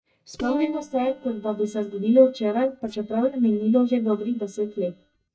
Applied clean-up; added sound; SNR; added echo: neural mask model DeepFilterNet 3.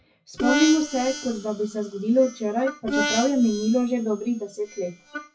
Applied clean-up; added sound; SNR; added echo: classical method WPE with log-MMSE.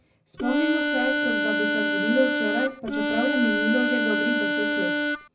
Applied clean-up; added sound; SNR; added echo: none; Harmonica; -3 dB; reverberation time 0.4 s.